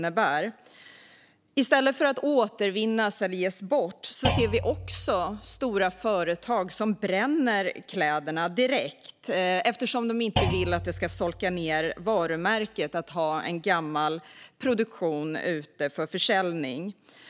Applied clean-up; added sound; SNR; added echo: none; Thump, thud; 8 dB; none.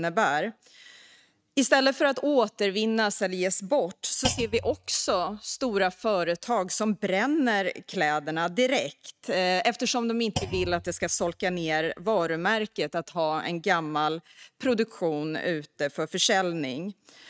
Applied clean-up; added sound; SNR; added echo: neural mask model RNNoise.